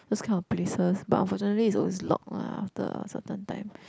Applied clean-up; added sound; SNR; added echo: none; none; none; none.